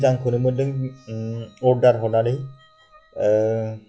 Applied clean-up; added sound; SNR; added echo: classical method log-MMSE.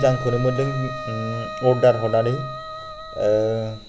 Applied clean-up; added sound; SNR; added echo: none; Wind instrument, woodwind instrument; 11 dB; none.